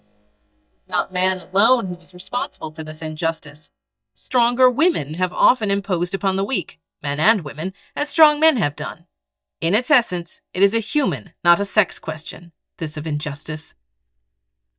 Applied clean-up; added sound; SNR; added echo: neural mask model DeepFilterNet 3.